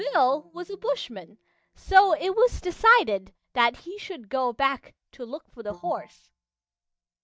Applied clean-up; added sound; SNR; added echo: neural mask model DeepFilterNet 3.